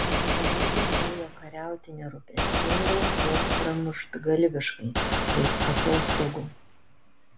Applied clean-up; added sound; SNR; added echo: none; Gunshot, gunfire; -3 dB; none.